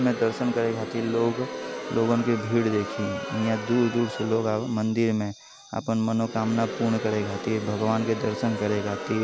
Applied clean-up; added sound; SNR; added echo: none; Crowd; 9 dB; none.